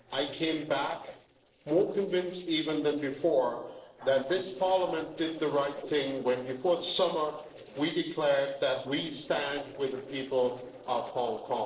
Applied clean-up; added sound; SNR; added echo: neural separator model SepFormer DNS4.